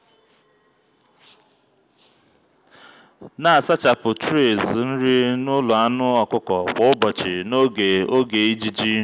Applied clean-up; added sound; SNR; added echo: none; none; none; none.